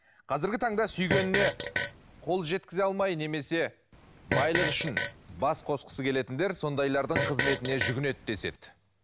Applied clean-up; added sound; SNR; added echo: none; Fart; 2 dB; none.